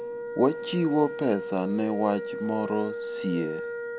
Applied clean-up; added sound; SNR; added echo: none; Wind instrument, woodwind instrument; 7 dB; none.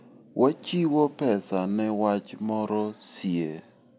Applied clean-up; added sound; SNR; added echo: none; none; none; none.